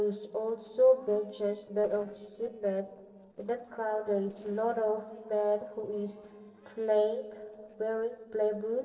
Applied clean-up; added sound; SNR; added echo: neural separator model SepFormer DNS4.